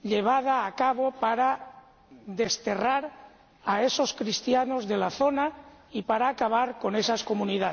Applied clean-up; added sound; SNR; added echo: none; none; none; none.